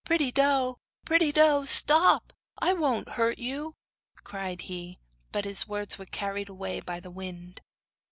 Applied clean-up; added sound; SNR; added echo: none; none; none; none.